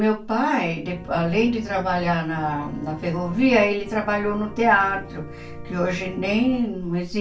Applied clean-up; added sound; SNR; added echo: none; Organ; 17 dB; reverberation time 0.2 s.